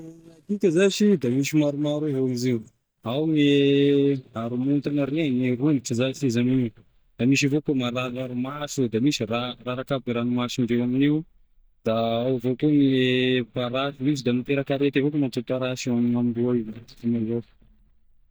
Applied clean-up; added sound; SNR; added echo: neural mask model DeepFilterNet 3.